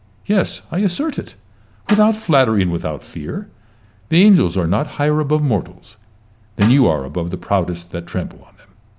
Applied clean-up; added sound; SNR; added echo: none; Snare drum; 19 dB; none.